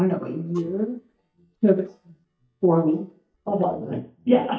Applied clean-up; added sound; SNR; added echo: neural mask model DeepFilterNet 3.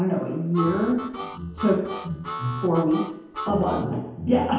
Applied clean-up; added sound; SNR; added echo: none; Harmonica; 10 dB; reverberation time 1.0 s.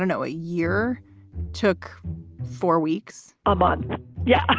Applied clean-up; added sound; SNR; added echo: none; none; none; none.